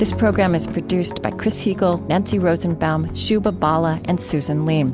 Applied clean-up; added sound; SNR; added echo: none; none; none; none.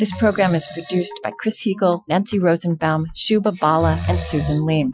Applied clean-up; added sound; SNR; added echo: classical method Wiener filter.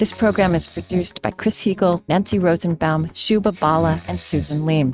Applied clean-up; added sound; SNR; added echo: neural mask model RNNoise.